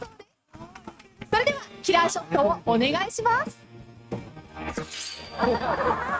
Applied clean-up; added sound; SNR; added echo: neural mask model RNNoise.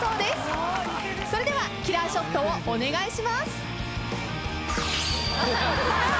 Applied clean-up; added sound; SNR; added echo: none; Wind instrument, woodwind instrument; 18 dB; none.